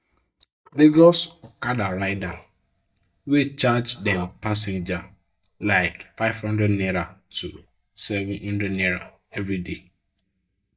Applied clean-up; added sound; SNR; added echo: neural mask model DeepFilterNet 3.